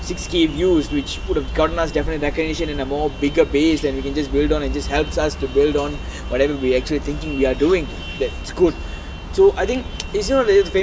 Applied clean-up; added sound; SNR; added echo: none; none; none; none.